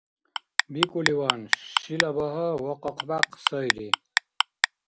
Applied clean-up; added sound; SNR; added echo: none; Clock; -4 dB; none.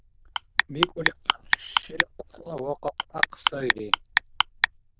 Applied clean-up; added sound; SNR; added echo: neural diffusion model UNIVERSE++.